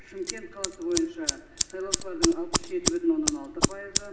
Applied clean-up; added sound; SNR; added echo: none; Scissors; 0 dB; reverberation time 1.6 s.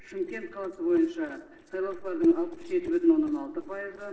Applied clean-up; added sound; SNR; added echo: neural separator model SepFormer DNS4.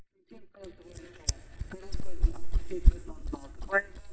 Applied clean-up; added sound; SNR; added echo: neural mask model DeepFilterNet 3.